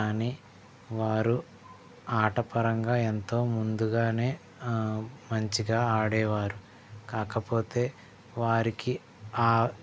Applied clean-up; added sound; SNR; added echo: none; none; none; none.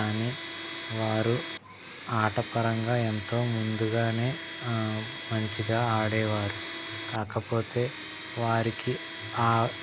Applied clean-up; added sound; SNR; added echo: none; Domestic sounds, home sounds; 9 dB; none.